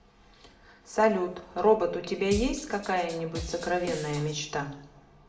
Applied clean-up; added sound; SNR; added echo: none; Drum kit; 10 dB; reverberation time 0.5 s.